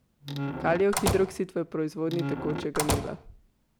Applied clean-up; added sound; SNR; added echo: none; Squeak / Slam / Wood; 3 dB; none.